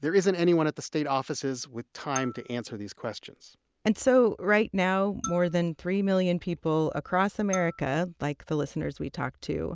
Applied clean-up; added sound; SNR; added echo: none; Marimba, xylophone; 18 dB; none.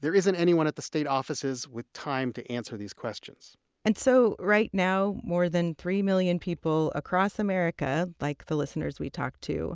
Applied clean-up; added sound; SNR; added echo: none; none; none; none.